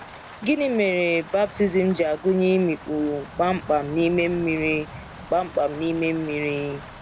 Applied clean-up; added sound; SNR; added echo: none; Rain; 17 dB; none.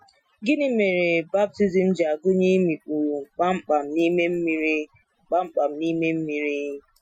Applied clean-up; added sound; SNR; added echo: classical method Wiener filter.